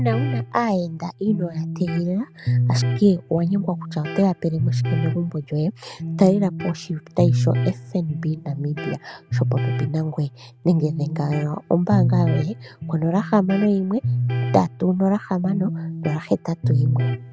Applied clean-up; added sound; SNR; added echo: none; Electric guitar; 3 dB; none.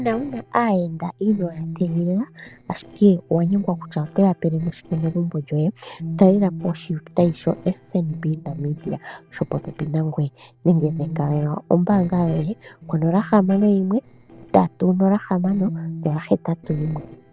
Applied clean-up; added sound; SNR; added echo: neural separator model SepFormer DNS4.